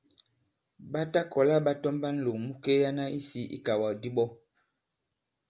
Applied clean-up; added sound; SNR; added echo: none; none; none; none.